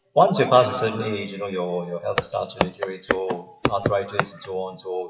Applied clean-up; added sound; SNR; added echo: classical method WPE with log-MMSE.